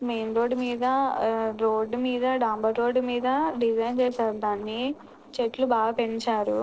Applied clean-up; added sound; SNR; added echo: neural separator model SepFormer DNS4.